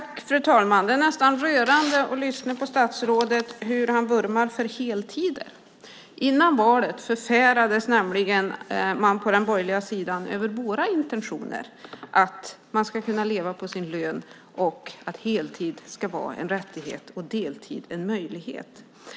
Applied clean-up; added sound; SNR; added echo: none; none; none; none.